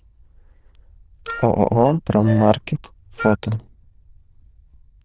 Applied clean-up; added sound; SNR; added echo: neural diffusion model UNIVERSE++.